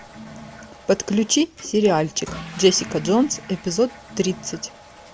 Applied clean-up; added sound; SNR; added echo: none; Bowed string instrument + Toilet flush / Water; 16 dB; none.